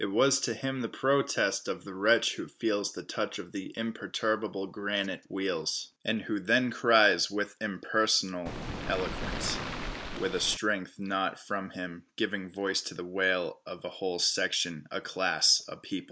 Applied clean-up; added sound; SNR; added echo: none; Waves, surf; 5 dB; none.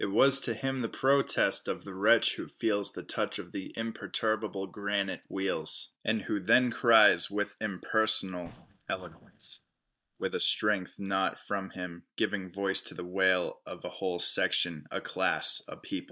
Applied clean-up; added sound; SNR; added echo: neural mask model DeepFilterNet 3.